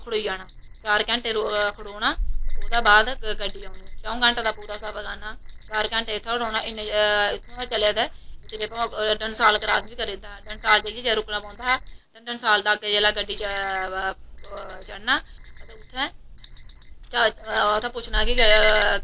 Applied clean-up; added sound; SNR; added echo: neural separator model SepFormer DNS4.